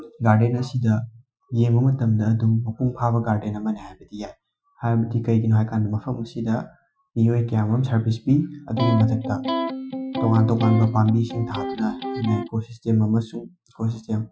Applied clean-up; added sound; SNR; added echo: classical method Wiener filter.